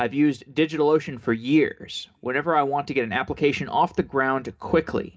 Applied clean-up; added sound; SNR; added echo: none; none; none; reverberation time 0.3 s.